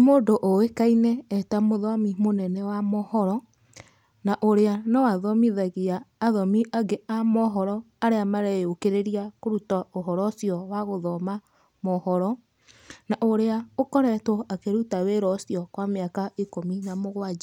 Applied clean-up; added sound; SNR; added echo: none; none; none; none.